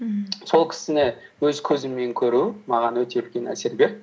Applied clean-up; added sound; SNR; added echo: none; none; none; none.